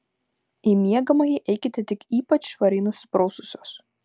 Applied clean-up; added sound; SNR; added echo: none; none; none; none.